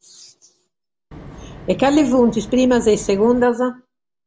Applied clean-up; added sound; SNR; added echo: none; Wind; 17 dB; none.